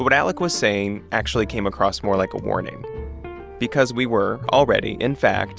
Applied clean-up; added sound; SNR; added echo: none; none; none; none.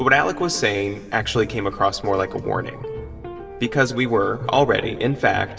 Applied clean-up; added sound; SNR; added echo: none; none; none; reverberation time 1.7 s.